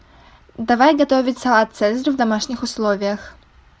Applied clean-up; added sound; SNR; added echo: none; none; none; none.